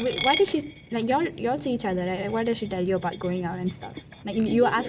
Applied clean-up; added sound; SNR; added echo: none; Coin (dropping); 12 dB; none.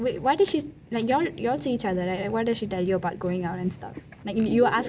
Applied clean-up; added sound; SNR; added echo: none; none; none; none.